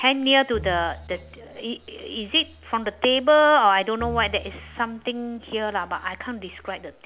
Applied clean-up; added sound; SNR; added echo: none; Bowed string instrument; 18 dB; none.